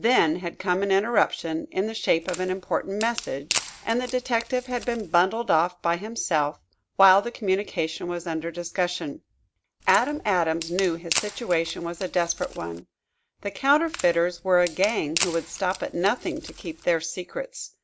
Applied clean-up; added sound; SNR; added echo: none; Wood; 10 dB; none.